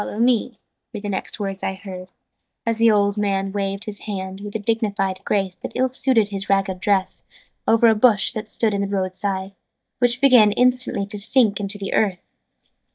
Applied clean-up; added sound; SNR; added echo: neural mask model DeepFilterNet 3.